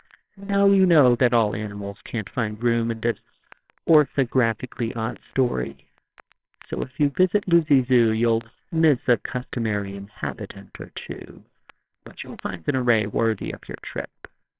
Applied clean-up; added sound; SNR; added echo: neural separator model SepFormer WHAMR!.